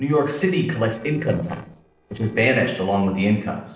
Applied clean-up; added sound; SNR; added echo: neural separator model SepFormer DNS4.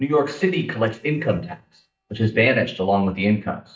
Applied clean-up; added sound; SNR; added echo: neural mask model DeepFilterNet 3.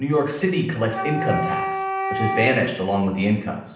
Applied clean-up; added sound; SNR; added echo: none; Wind instrument, woodwind instrument; 5 dB; reverberation time 0.8 s.